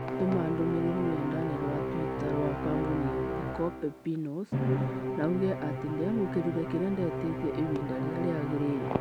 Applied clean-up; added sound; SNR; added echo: none; Musical instrument; 1 dB; none.